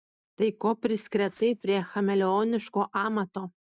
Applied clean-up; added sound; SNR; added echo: neural mask model DeepFilterNet 3.